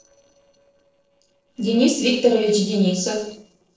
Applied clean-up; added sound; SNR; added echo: neural separator model SepFormer DNS4.